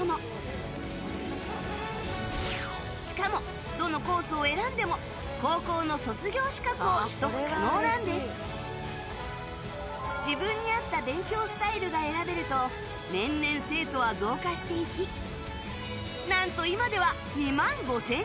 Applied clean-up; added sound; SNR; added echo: none; none; none; none.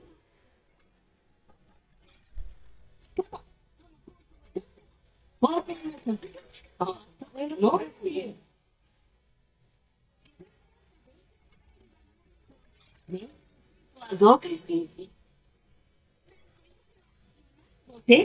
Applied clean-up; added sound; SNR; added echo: neural mask model DeepFilterNet 3.